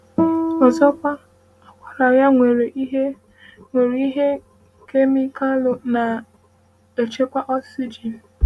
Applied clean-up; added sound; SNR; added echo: none; Guitar; 1 dB; none.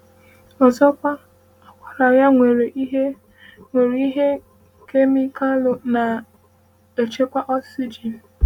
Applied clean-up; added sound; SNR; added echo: none; none; none; none.